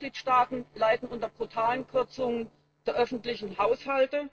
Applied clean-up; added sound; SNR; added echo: neural separator model SepFormer DNS4.